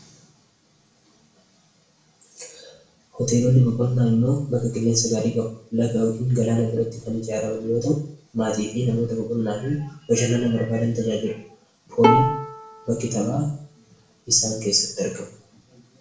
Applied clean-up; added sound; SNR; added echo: none; Bowed string instrument; 1 dB; reverberation time 0.5 s.